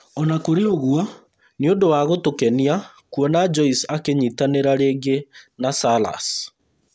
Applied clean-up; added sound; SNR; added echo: none; none; none; none.